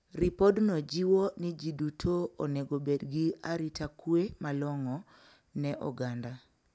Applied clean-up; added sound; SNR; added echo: none; none; none; none.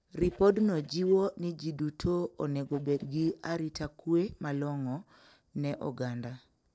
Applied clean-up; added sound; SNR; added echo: neural separator model SepFormer DNS4.